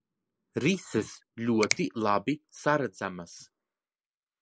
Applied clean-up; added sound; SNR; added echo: neural mask model Resemble Enhance denoiser.